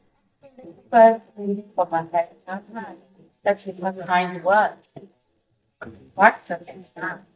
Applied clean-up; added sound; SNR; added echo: neural mask model DeepFilterNet 3.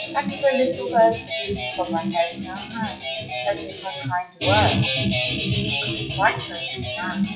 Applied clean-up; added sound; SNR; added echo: classical method WPE with log-MMSE.